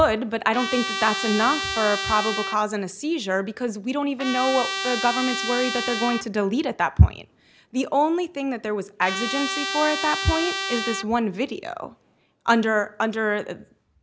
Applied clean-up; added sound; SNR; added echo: none; Trumpet; 4 dB; none.